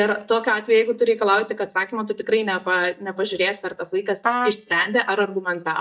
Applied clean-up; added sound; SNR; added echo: neural mask model DeepFilterNet 3.